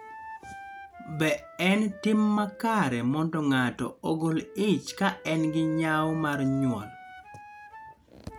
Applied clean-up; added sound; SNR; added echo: none; Wind instrument, woodwind instrument; 17 dB; none.